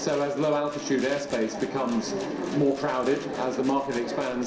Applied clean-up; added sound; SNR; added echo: none; Rattle; 19 dB; reverberation time 0.7 s.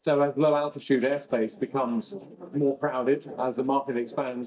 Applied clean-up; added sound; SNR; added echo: neural mask model DeepFilterNet 3.